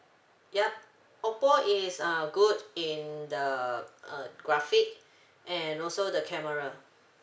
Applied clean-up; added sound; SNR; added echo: none; none; none; none.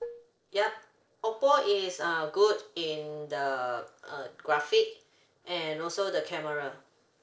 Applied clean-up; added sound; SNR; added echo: neural separator model SepFormer DNS4.